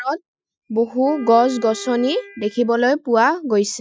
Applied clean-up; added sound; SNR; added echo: classical method Wiener filter.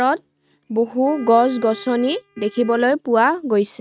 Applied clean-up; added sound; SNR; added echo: neural mask model RNNoise.